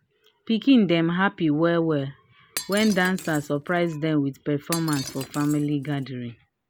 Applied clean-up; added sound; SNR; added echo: none; Shatter; 14 dB; none.